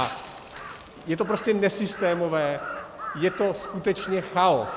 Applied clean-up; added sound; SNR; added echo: none; Hiss + Crow; 13 dB; none.